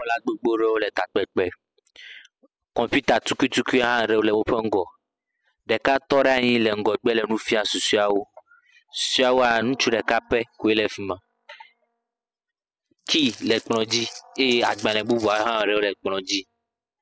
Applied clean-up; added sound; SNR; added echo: classical method spectral subtraction.